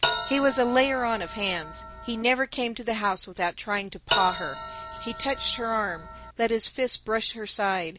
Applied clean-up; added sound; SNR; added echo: none; Bell; 5 dB; none.